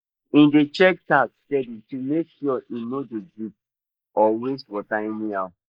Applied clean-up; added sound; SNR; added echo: neural mask model Resemble Enhance denoiser.